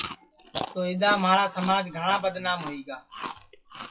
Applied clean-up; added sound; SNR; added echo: classical method WPE with log-MMSE.